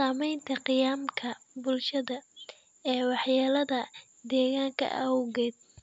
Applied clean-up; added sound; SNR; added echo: none; none; none; none.